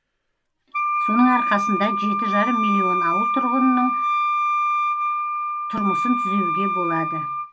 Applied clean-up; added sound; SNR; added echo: none; Wind instrument, woodwind instrument; -2 dB; reverberation time 0.2 s.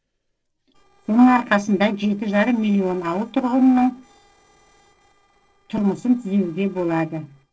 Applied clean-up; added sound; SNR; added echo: neural separator model SepFormer DNS4.